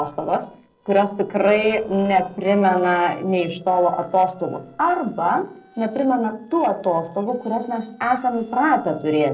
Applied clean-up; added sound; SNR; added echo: neural separator model SepFormer DNS4.